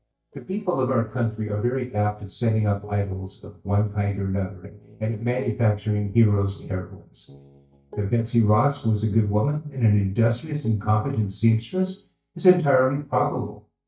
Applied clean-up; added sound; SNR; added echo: neural mask model DeepFilterNet 3.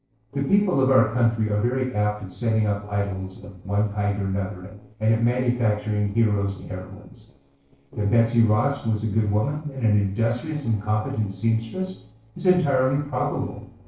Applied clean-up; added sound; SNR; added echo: neural separator model SepFormer DNS4.